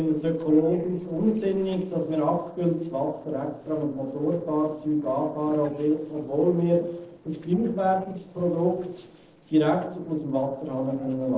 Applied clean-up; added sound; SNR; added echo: neural separator model SepFormer DNS4.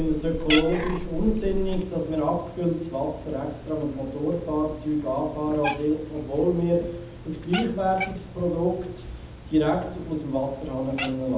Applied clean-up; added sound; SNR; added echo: none; Cat; 8 dB; reverberation time 0.8 s.